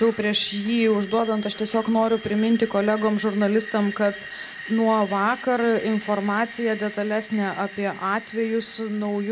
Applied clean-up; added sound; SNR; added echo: none; Screech; 16 dB; none.